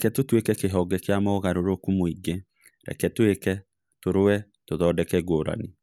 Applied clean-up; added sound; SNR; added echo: none; none; none; none.